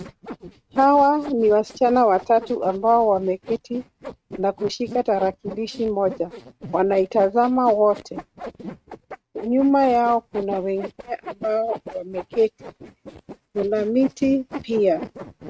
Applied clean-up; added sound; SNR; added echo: neural mask model RNNoise.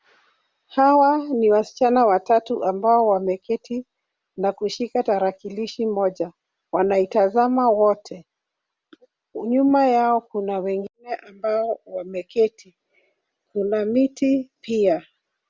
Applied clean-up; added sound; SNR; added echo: none; none; none; none.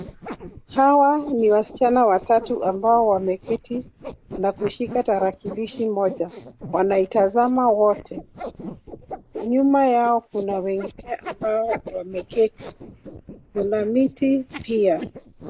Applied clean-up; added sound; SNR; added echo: neural mask model Resemble Enhance denoiser.